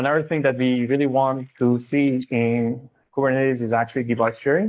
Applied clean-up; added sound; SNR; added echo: neural mask model Resemble Enhance denoiser.